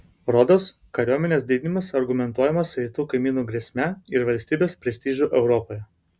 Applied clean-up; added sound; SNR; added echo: none; none; none; none.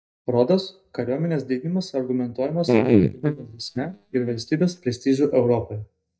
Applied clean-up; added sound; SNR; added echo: neural mask model DeepFilterNet 3.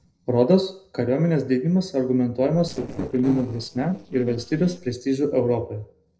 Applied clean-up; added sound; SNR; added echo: neural separator model SepFormer DNS4.